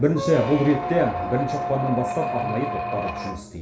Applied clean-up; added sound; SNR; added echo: none; Squeak; 5 dB; reverberation time 0.5 s.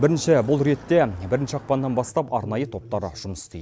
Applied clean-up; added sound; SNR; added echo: none; none; none; none.